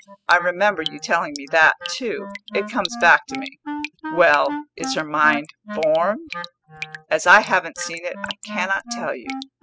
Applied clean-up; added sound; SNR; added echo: classical method spectral subtraction.